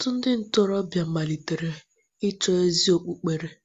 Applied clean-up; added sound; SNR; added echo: none; none; none; none.